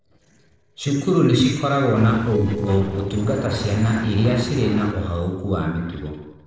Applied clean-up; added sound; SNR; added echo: neural separator model SepFormer DNS4.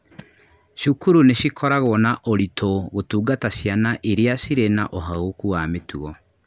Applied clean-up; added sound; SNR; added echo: none; none; none; none.